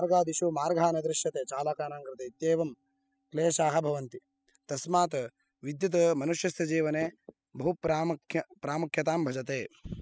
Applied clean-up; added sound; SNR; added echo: classical method spectral subtraction.